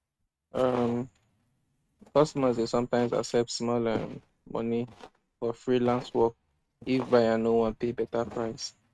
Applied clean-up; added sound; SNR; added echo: neural mask model RNNoise.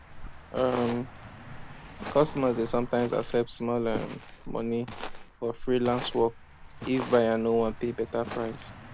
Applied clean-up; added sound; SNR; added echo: none; Walk, footsteps + Car passing by; 11 dB; none.